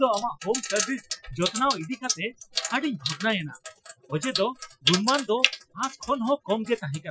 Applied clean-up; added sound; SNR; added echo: classical method Wiener filter.